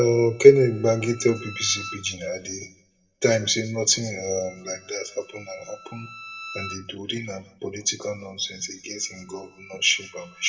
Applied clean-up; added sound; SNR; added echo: none; Bowed string instrument; 20 dB; reverberation time 0.7 s.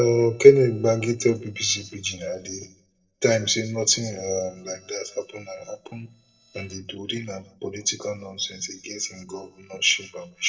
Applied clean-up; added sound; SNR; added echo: neural separator model SepFormer DNS4.